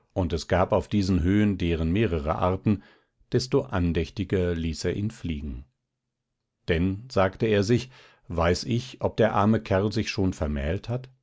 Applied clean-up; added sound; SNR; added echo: none; none; none; none.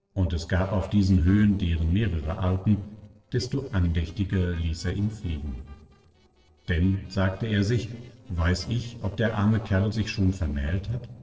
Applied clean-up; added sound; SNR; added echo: neural separator model SepFormer DNS4.